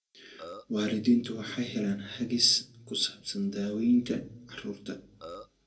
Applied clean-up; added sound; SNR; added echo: none; Burping, eructation; 14 dB; reverberation time 0.2 s.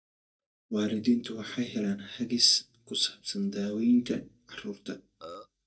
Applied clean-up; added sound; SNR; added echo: neural mask model DeepFilterNet 3.